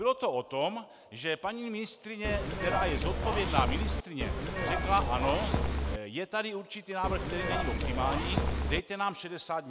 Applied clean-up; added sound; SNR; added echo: none; Zipper (clothing) / Telephone; -3 dB; none.